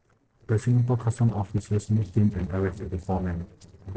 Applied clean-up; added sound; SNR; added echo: neural separator model SepFormer DNS4.